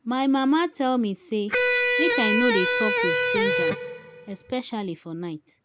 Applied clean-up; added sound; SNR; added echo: none; Electric guitar; -3 dB; none.